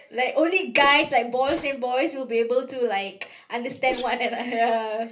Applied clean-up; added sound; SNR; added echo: none; Whoosh, swoosh, swish; 18 dB; reverberation time 0.3 s.